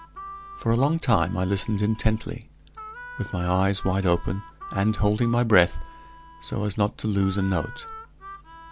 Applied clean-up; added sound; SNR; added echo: none; Harmonica; 18 dB; none.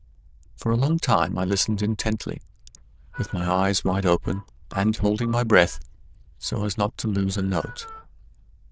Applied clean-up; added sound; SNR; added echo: neural diffusion model UNIVERSE++.